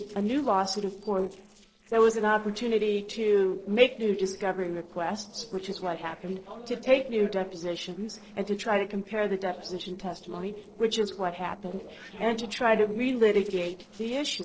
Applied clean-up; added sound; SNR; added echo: neural separator model SepFormer DNS4.